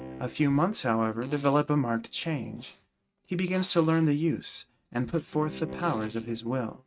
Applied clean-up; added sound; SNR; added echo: neural mask model RNNoise.